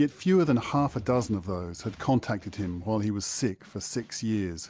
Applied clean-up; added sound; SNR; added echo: none; none; none; none.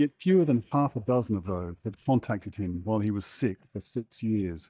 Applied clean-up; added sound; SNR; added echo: neural mask model DeepFilterNet 3.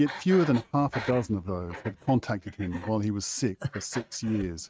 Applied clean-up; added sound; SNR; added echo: neural mask model RNNoise.